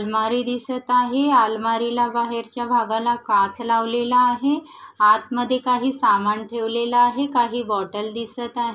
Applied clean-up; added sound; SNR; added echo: none; none; none; none.